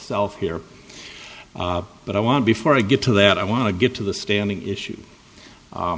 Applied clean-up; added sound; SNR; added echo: none; none; none; none.